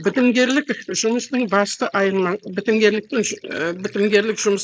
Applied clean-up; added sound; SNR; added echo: neural mask model Resemble Enhance denoiser.